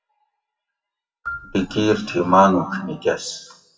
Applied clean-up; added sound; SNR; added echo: classical method WPE with log-MMSE.